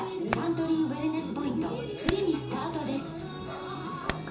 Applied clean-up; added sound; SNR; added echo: none; Hammer; 10 dB; reverberation time 0.6 s.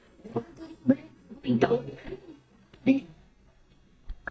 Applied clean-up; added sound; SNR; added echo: neural mask model DeepFilterNet 3.